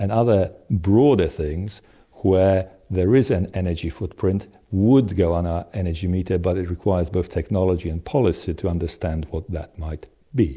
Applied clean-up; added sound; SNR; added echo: none; none; none; none.